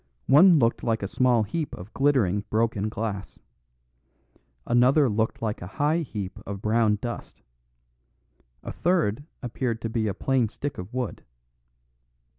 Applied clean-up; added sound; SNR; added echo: none; none; none; none.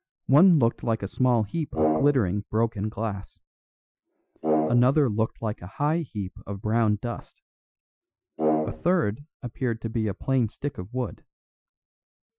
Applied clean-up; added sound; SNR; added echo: classical method Wiener filter.